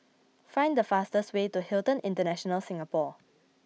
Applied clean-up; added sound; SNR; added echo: none; none; none; none.